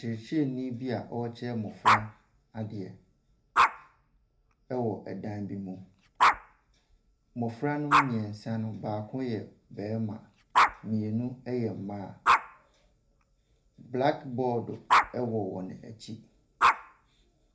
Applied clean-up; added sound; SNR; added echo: none; Dog; -3 dB; reverberation time 0.3 s.